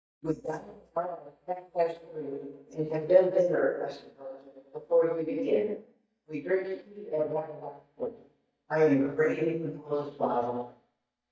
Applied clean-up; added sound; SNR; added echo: neural mask model DeepFilterNet 3.